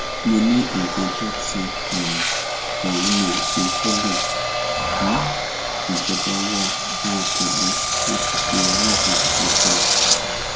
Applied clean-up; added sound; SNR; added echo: none; Engine; -4 dB; reverberation time 0.3 s.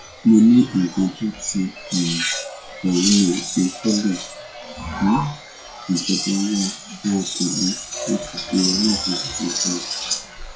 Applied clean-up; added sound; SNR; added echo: classical method WPE with log-MMSE.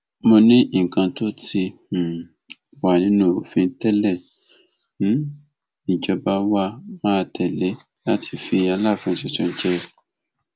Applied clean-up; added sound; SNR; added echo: none; none; none; none.